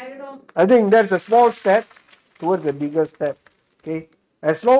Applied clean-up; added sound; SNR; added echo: neural mask model RNNoise.